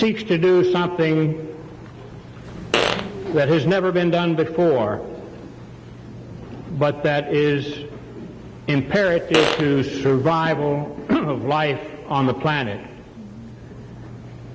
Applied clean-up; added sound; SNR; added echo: none; Fart; 4 dB; none.